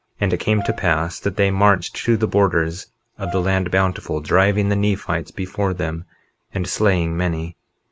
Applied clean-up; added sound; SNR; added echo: none; Brass instrument; 17 dB; none.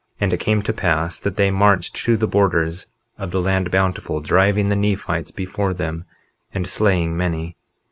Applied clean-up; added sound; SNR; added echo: none; none; none; none.